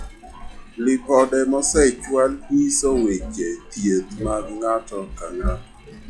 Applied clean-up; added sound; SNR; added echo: classical method log-MMSE.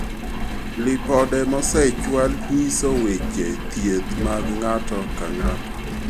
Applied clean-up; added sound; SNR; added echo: none; Engine; 3 dB; none.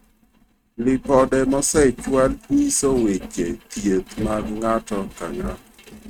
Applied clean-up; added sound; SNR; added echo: neural mask model RNNoise.